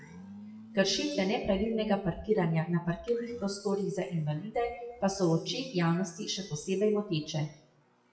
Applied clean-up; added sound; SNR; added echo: classical method WPE with log-MMSE.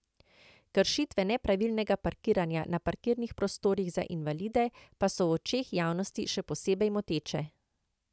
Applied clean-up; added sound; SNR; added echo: none; none; none; none.